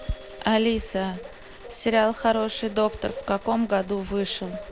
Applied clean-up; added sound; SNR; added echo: none; Gunshot, gunfire; 19 dB; none.